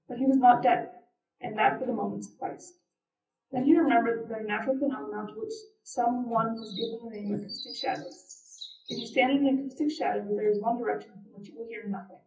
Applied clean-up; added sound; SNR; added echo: classical method WPE with log-MMSE.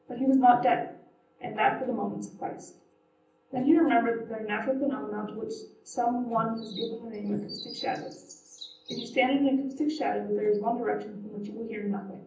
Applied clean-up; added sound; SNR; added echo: none; Chirp, tweet; 16 dB; reverberation time 0.6 s.